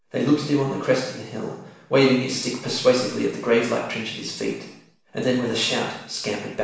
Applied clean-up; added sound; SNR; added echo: none; none; none; reverberation time 0.7 s.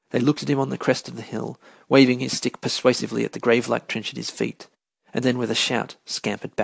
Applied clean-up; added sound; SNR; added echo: none; none; none; none.